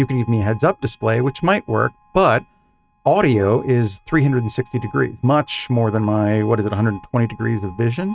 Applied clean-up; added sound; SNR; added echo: neural mask model RNNoise.